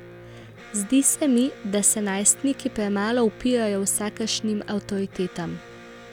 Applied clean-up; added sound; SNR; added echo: none; Electric guitar; 18 dB; none.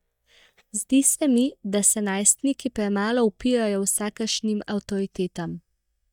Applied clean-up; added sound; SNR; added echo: neural mask model DeepFilterNet 3.